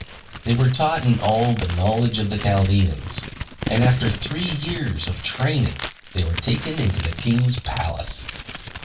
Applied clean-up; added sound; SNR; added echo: none; Crumpling, crinkling; 10 dB; reverberation time 0.2 s.